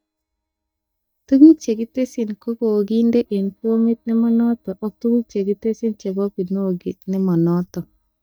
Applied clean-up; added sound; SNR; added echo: neural mask model DeepFilterNet 3.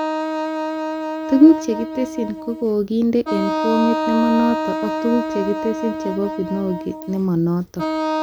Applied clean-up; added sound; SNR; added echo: none; Wind instrument, woodwind instrument; 4 dB; none.